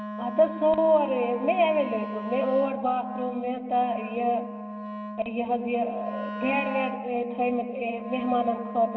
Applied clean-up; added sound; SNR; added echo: none; Wind instrument, woodwind instrument; 9 dB; reverberation time 2.4 s.